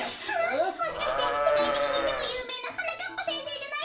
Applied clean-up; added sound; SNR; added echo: none; Livestock, farm animals, working animals; -3 dB; reverberation time 0.4 s.